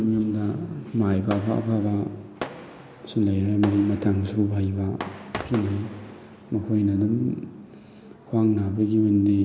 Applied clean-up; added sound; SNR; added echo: none; Fireworks; 17 dB; none.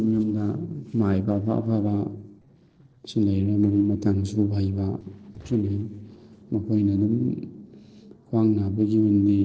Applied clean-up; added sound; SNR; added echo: neural separator model SepFormer DNS4.